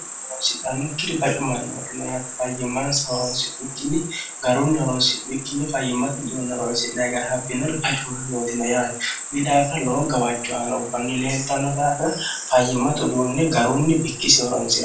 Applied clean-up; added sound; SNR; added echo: none; Cricket; 9 dB; reverberation time 0.3 s.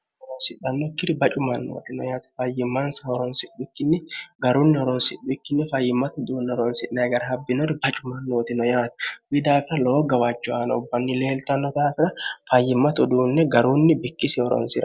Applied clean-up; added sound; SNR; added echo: none; none; none; none.